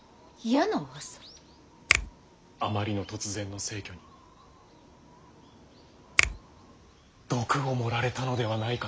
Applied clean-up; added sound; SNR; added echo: none; Finger snapping; 0 dB; none.